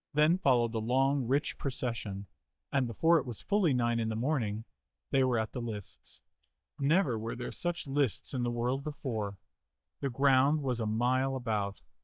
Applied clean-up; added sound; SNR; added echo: neural mask model DeepFilterNet 3.